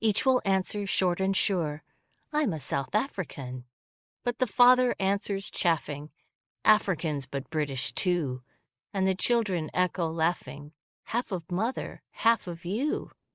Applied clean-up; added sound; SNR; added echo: neural mask model Resemble Enhance denoiser.